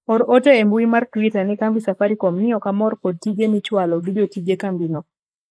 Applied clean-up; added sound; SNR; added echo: neural mask model Resemble Enhance denoiser.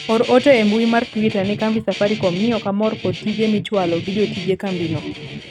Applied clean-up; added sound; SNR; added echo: neural mask model RNNoise.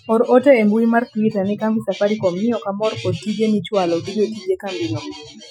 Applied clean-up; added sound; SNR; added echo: classical method Wiener filter.